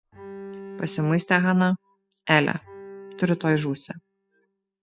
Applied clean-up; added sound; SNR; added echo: classical method spectral subtraction.